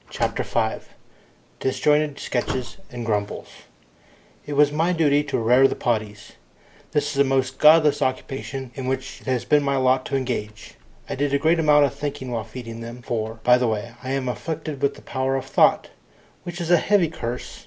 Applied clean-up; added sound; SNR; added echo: none; Slam; 11 dB; none.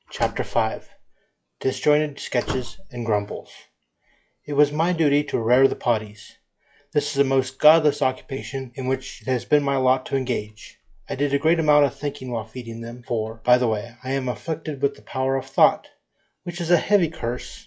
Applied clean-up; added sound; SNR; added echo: classical method log-MMSE.